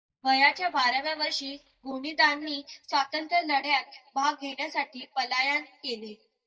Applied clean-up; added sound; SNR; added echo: neural mask model DeepFilterNet 3.